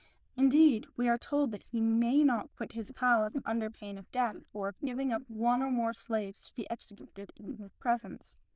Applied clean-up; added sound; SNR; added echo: neural diffusion model UNIVERSE++.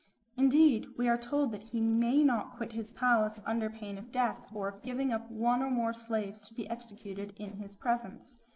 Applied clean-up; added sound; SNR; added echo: neural separator model SepFormer DNS4.